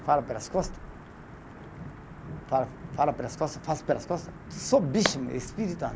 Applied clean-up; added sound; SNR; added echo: none; Thunder / Wind / Rain; 12 dB; none.